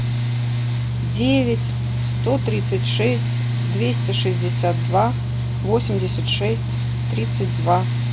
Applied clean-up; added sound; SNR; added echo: none; Mechanical fan; -3 dB; none.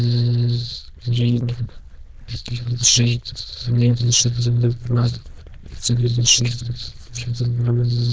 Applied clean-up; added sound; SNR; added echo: neural diffusion model UNIVERSE++.